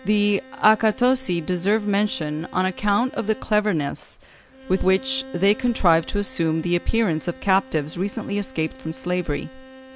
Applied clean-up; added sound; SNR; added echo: none; Bowed string instrument; 20 dB; none.